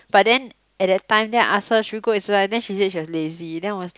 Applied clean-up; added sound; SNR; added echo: none; none; none; none.